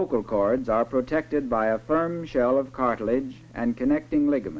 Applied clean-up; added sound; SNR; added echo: none; none; none; none.